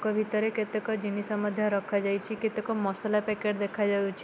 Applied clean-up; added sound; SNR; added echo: none; none; none; none.